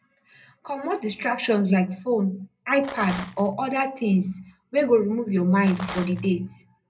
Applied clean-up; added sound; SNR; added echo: none; Rattle; 12 dB; reverberation time 0.2 s.